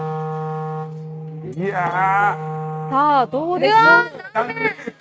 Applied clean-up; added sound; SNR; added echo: neural mask model RNNoise.